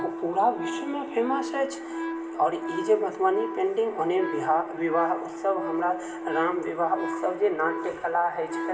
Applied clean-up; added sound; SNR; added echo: none; Wind instrument, woodwind instrument; 7 dB; reverberation time 0.2 s.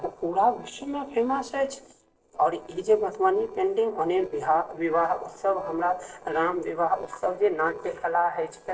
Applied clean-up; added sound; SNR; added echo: neural separator model SepFormer DNS4.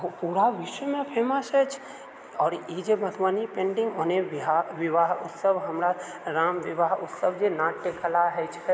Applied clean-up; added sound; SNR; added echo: none; none; none; none.